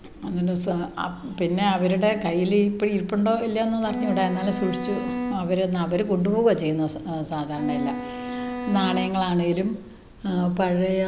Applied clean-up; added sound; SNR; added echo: none; Bowed string instrument; 6 dB; none.